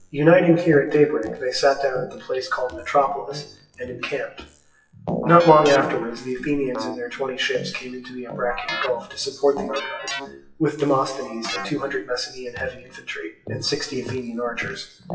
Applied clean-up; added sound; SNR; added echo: classical method WPE with log-MMSE.